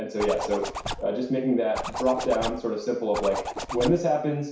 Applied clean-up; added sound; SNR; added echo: none; Zipper (clothing); 8 dB; reverberation time 0.6 s.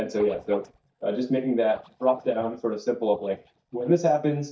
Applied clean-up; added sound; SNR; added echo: neural mask model DeepFilterNet 3.